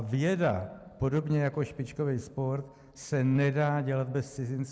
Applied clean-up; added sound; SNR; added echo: none; none; none; none.